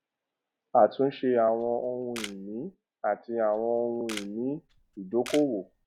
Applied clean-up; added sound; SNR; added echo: none; Camera; 17 dB; none.